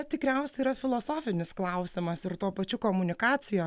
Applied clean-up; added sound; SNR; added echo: none; none; none; none.